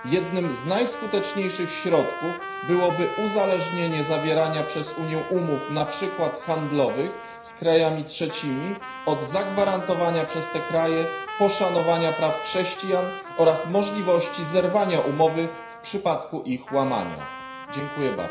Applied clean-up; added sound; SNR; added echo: none; Trumpet; 11 dB; reverberation time 0.5 s.